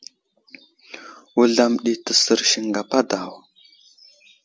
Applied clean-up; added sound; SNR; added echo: none; none; none; none.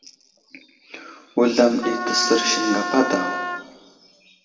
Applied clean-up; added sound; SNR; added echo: none; Wind instrument, woodwind instrument; 4 dB; reverberation time 1.6 s.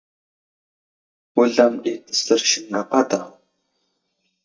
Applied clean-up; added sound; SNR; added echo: neural mask model DeepFilterNet 3.